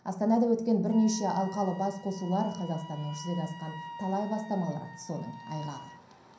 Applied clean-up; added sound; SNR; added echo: none; Wind instrument, woodwind instrument; 16 dB; reverberation time 0.6 s.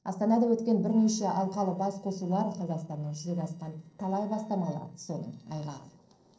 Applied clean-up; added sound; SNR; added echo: neural separator model SepFormer DNS4.